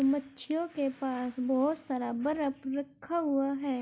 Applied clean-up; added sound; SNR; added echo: none; none; none; none.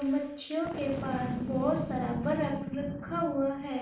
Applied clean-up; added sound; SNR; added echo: none; Boom; 6 dB; reverberation time 0.5 s.